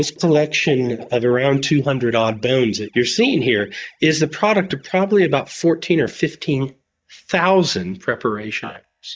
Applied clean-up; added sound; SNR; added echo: neural mask model DeepFilterNet 3.